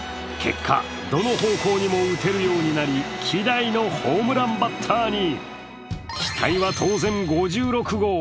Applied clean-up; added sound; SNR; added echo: none; none; none; none.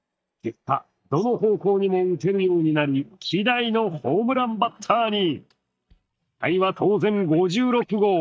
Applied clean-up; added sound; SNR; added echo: neural mask model DeepFilterNet 3.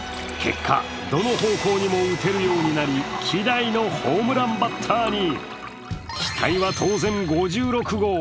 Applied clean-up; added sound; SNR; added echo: none; Liquid; 15 dB; none.